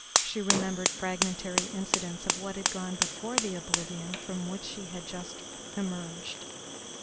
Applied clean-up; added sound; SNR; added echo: none; Fire; -3 dB; none.